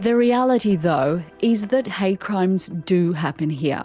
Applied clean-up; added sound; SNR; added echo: none; none; none; none.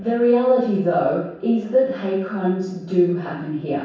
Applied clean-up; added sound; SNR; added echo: none; none; none; reverberation time 0.7 s.